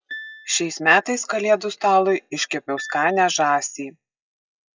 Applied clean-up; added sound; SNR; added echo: classical method log-MMSE.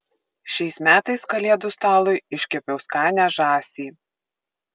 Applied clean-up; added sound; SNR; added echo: none; none; none; none.